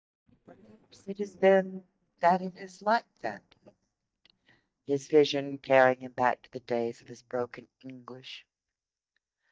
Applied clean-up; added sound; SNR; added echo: neural mask model DeepFilterNet 3.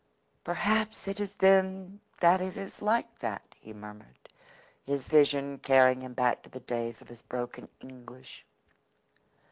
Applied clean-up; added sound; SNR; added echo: none; none; none; none.